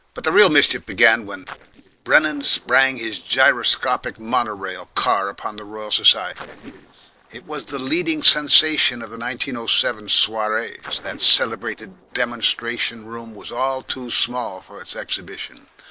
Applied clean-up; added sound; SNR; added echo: neural separator model SepFormer DNS4.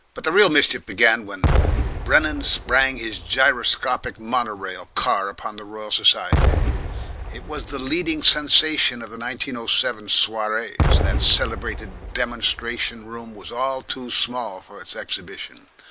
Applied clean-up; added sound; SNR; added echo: none; Explosion; 1 dB; none.